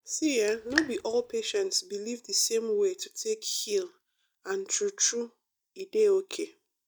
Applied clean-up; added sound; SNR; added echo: neural mask model DeepFilterNet 3.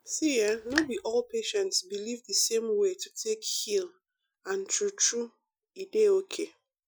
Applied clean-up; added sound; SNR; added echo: classical method Wiener filter.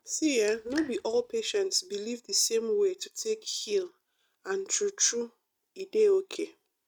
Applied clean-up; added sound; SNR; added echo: neural mask model RNNoise.